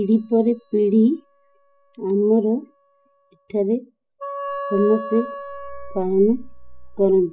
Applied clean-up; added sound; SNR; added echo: classical method spectral subtraction.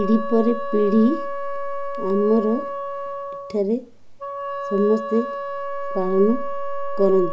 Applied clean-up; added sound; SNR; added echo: none; Wind instrument, woodwind instrument; 8 dB; none.